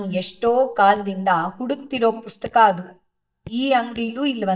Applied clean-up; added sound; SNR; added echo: neural mask model DeepFilterNet 3.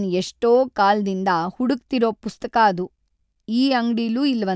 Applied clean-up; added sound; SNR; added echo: none; none; none; none.